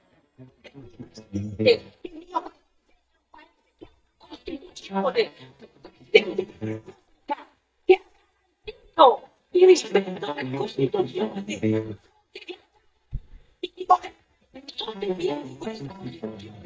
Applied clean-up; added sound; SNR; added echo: neural mask model DeepFilterNet 3.